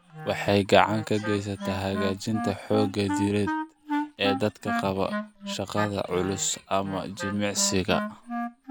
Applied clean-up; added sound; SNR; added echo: none; Wind instrument, woodwind instrument; 6 dB; none.